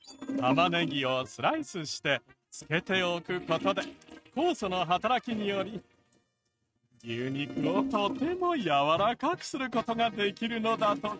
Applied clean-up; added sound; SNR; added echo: neural mask model RNNoise.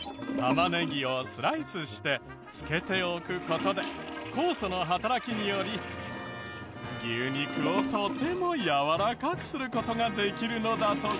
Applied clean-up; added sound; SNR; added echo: none; Toilet flush / Gurgling; 8 dB; none.